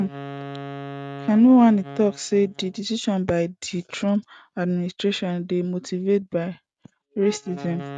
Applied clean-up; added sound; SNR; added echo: neural mask model RNNoise.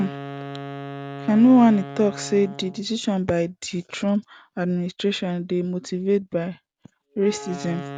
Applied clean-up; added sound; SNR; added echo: none; Wind instrument, woodwind instrument; 15 dB; none.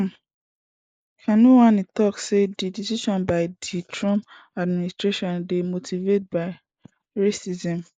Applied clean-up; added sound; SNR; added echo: neural mask model Resemble Enhance denoiser.